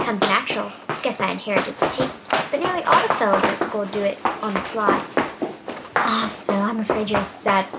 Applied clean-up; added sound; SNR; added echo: none; Run; 1 dB; none.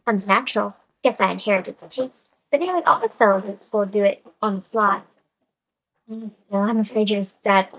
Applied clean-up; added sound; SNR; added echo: neural mask model DeepFilterNet 3.